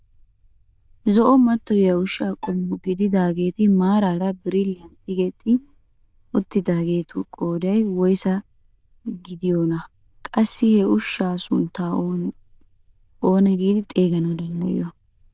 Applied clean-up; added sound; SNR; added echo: neural diffusion model UNIVERSE++.